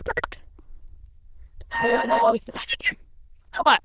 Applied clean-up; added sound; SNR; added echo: neural diffusion model UNIVERSE++.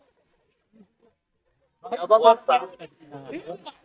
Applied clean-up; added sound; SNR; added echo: neural mask model DeepFilterNet 3.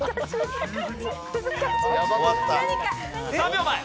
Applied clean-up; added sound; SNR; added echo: none; Wind instrument, woodwind instrument; 3 dB; none.